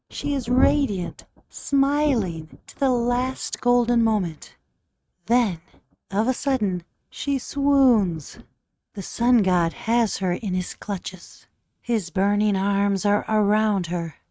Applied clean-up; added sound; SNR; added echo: neural mask model RNNoise.